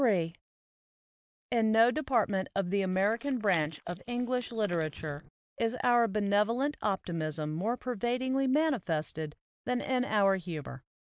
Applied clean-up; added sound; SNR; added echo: neural mask model Resemble Enhance denoiser.